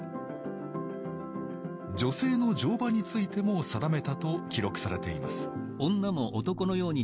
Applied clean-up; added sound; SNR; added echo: none; none; none; none.